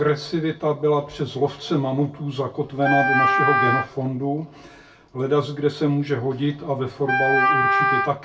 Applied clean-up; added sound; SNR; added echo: none; Wind instrument, woodwind instrument; -3 dB; reverberation time 0.2 s.